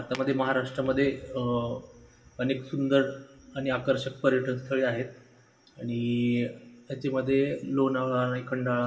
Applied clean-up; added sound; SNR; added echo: none; none; none; reverberation time 0.9 s.